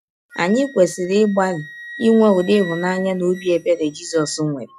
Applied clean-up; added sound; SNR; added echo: classical method log-MMSE.